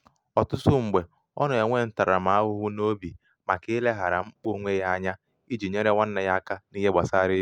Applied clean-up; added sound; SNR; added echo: none; none; none; none.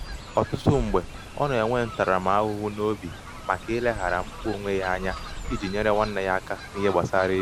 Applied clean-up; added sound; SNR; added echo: none; Fowl; 11 dB; none.